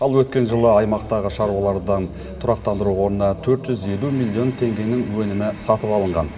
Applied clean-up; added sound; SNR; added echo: none; Musical instrument; 17 dB; reverberation time 1.9 s.